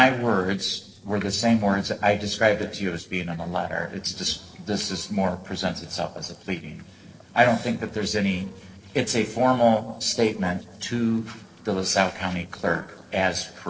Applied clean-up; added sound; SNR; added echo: neural separator model SepFormer DNS4.